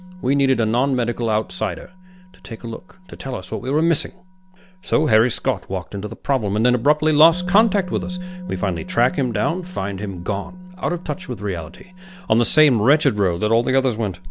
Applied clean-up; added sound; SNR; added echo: none; Musical instrument; 15 dB; none.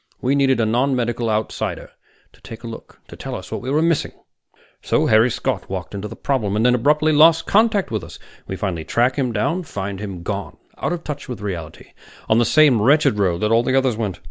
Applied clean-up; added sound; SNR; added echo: none; none; none; none.